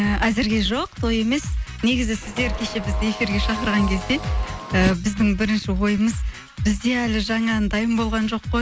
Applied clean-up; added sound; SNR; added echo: none; Car; 11 dB; none.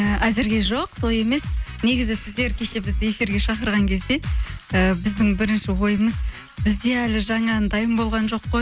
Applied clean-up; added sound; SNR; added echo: none; none; none; none.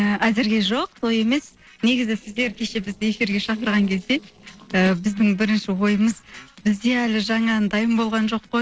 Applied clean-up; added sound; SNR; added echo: neural separator model SepFormer DNS4.